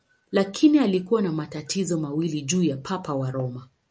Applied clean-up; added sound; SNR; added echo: none; none; none; none.